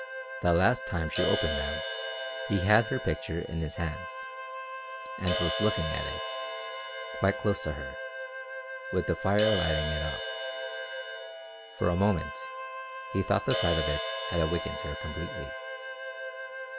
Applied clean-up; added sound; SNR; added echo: none; Crash cymbal + Wind instrument, woodwind instrument; 3 dB; none.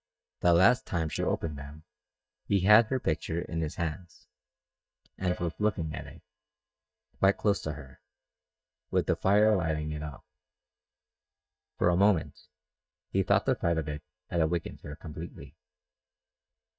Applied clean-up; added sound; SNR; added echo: neural mask model DeepFilterNet 3.